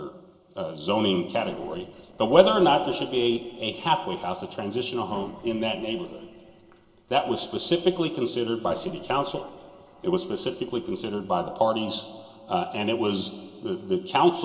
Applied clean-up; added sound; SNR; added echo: neural separator model SepFormer DNS4.